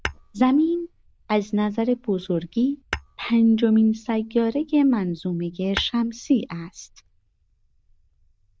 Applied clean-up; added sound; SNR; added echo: neural diffusion model UNIVERSE++.